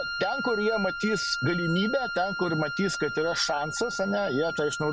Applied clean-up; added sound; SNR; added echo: none; Wind instrument, woodwind instrument; 5 dB; none.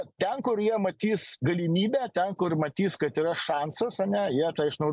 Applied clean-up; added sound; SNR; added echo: none; none; none; none.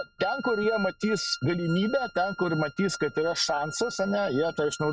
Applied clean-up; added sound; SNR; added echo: neural mask model RNNoise.